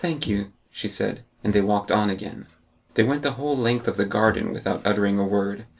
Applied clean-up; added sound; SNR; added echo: none; Thump, thud; 19 dB; none.